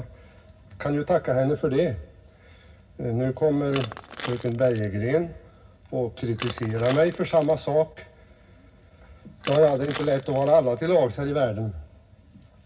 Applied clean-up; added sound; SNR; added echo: none; Crushing; 15 dB; reverberation time 0.4 s.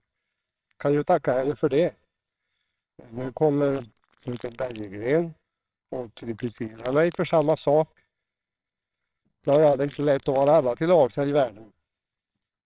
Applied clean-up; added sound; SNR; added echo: neural separator model SepFormer WHAMR!.